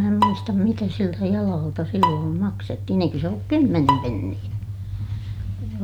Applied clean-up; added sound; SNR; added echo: none; Bowed string instrument; 6 dB; none.